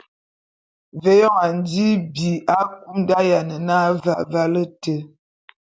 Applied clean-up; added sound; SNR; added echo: none; none; none; none.